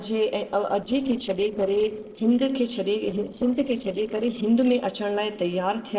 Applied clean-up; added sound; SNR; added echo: neural separator model SepFormer DNS4.